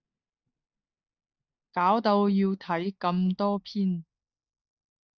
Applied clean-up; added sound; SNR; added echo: neural mask model DeepFilterNet 3.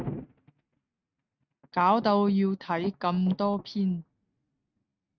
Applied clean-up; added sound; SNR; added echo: neural mask model RNNoise.